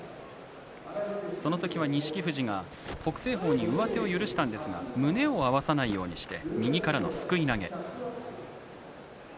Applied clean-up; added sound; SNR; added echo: none; Explosion; 20 dB; none.